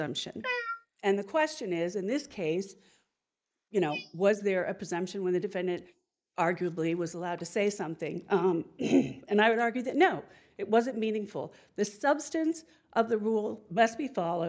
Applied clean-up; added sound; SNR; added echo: neural mask model Resemble Enhance denoiser.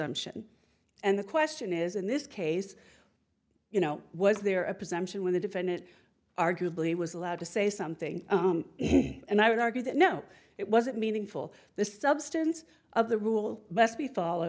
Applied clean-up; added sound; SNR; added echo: none; none; none; none.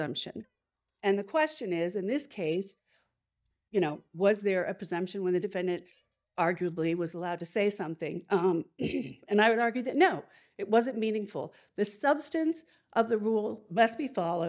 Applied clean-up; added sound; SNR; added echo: neural mask model DeepFilterNet 3.